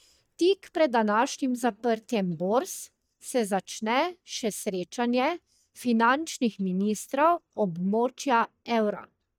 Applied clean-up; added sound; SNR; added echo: neural mask model DeepFilterNet 3.